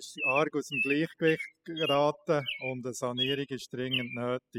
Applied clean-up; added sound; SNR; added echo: classical method spectral subtraction.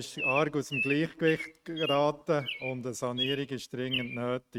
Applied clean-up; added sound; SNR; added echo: neural mask model RNNoise.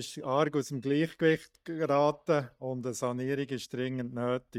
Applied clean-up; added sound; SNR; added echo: neural mask model DeepFilterNet 3.